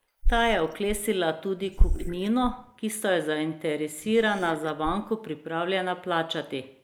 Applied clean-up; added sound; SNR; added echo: neural mask model Resemble Enhance denoiser.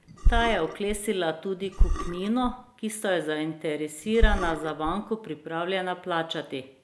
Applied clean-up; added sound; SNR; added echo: none; Burping, eructation; -3 dB; none.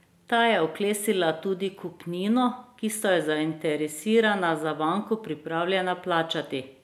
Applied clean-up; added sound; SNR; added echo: none; none; none; none.